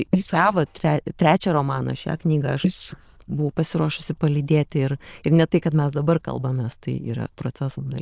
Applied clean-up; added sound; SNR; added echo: neural diffusion model UNIVERSE++.